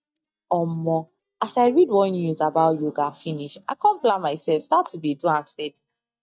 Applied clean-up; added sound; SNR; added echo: neural mask model DeepFilterNet 3.